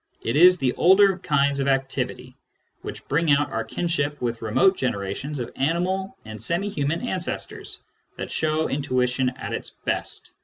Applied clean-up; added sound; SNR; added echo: none; none; none; none.